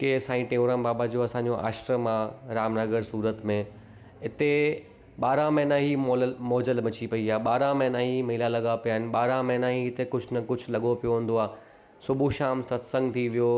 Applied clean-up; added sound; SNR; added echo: none; none; none; none.